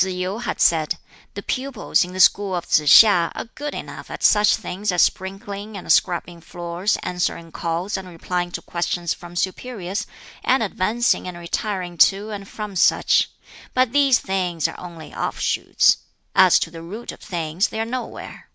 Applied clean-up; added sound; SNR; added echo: none; none; none; none.